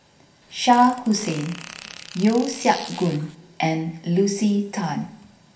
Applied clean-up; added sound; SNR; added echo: none; Fart; 17 dB; reverberation time 0.9 s.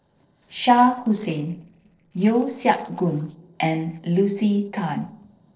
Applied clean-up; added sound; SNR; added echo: neural separator model SepFormer DNS4.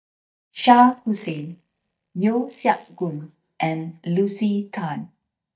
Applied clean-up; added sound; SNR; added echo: neural mask model DeepFilterNet 3.